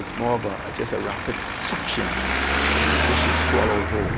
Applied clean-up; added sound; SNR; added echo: none; Traffic noise, roadway noise; -4 dB; none.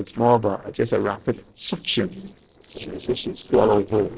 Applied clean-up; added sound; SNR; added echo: neural separator model SepFormer DNS4.